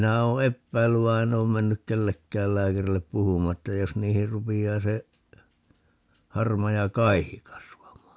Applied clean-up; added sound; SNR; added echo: none; none; none; none.